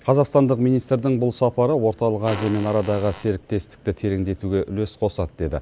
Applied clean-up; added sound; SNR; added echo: none; Fart; 15 dB; none.